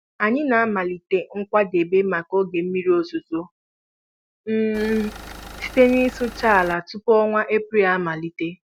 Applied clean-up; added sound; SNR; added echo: none; Engine; 16 dB; none.